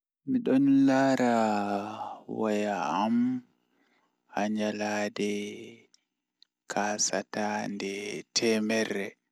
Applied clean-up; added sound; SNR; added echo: none; none; none; none.